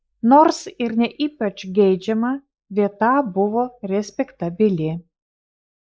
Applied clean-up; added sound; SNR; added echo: neural mask model Resemble Enhance denoiser.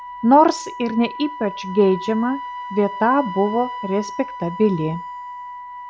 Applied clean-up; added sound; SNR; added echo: none; Wind instrument, woodwind instrument; 11 dB; none.